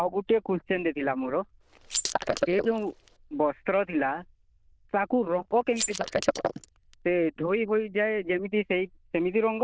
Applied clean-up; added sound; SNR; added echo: neural diffusion model UNIVERSE++.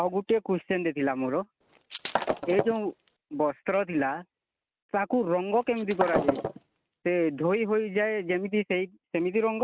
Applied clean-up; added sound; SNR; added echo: neural mask model RNNoise.